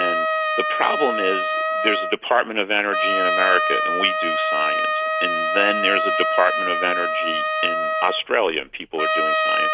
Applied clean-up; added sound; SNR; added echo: none; Trumpet; -2 dB; none.